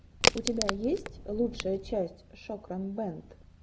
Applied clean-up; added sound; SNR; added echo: none; Crack; -2 dB; none.